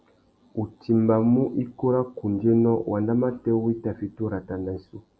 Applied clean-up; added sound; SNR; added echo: none; none; none; none.